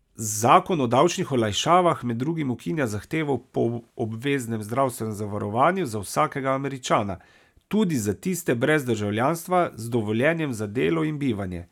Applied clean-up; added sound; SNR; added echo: none; none; none; none.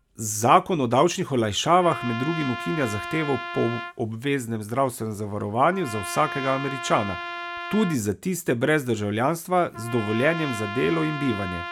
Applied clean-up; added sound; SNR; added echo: none; Trumpet; 11 dB; none.